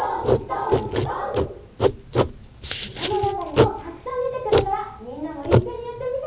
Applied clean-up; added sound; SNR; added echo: none; Writing; -4 dB; reverberation time 0.7 s.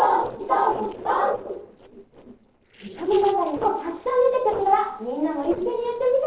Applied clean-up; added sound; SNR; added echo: neural separator model SepFormer DNS4.